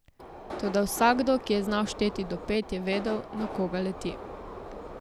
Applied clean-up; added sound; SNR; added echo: none; Subway, metro, underground; 11 dB; none.